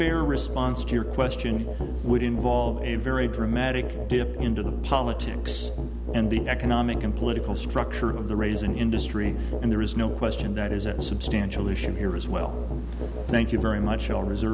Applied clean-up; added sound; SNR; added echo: none; Musical instrument; 1 dB; none.